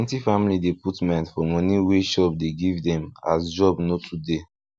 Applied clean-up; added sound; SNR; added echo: none; none; none; none.